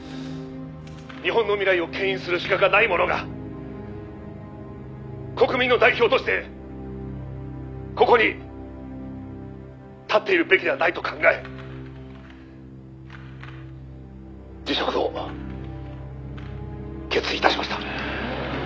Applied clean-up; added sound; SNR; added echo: none; none; none; none.